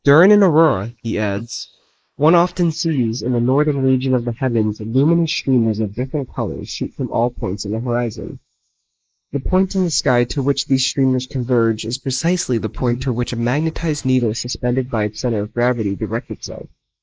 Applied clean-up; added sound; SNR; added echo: neural mask model Resemble Enhance denoiser.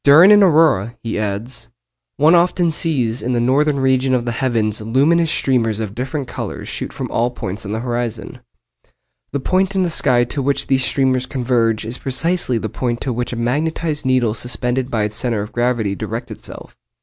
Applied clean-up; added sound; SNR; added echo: none; none; none; none.